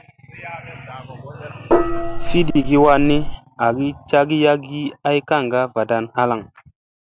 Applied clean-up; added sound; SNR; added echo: none; Gong; -2 dB; none.